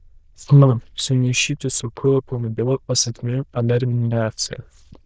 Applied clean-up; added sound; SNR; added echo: neural diffusion model UNIVERSE++.